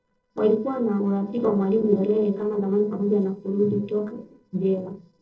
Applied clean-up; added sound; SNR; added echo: neural separator model SepFormer DNS4.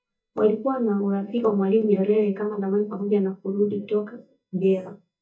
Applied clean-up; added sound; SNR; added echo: neural mask model DeepFilterNet 3.